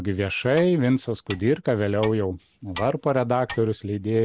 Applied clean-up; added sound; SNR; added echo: none; Clock; 18 dB; none.